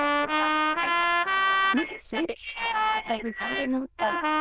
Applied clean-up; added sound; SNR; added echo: neural diffusion model UNIVERSE++.